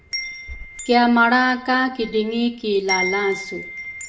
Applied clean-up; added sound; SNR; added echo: none; Wind chime; 10 dB; reverberation time 0.4 s.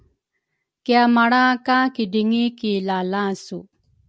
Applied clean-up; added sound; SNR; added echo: none; none; none; none.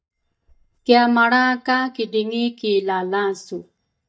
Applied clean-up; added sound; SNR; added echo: neural mask model DeepFilterNet 3.